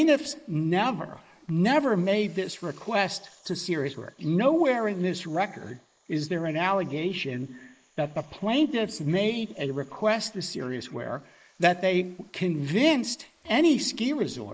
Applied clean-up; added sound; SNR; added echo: neural mask model Resemble Enhance denoiser.